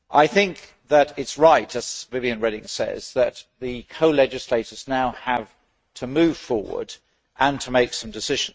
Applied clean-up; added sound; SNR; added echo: neural mask model RNNoise.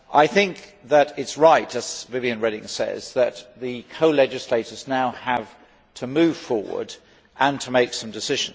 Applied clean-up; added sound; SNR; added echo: none; none; none; none.